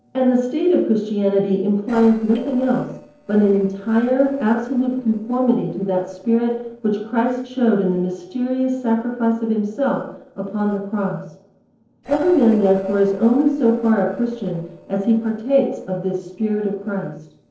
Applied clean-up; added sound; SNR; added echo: neural separator model SepFormer DNS4.